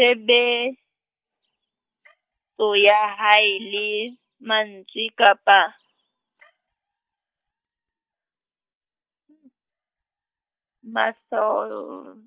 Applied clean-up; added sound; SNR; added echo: neural mask model DeepFilterNet 3.